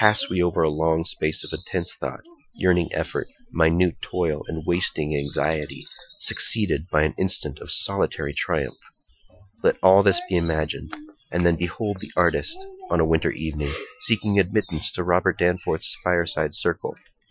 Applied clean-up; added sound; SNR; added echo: classical method Wiener filter.